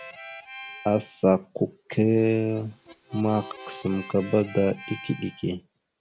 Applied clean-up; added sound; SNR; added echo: none; Harmonica; 17 dB; none.